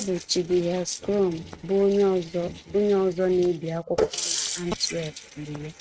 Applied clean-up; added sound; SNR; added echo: neural mask model RNNoise.